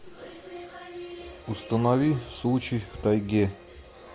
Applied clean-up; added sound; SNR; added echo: none; none; none; none.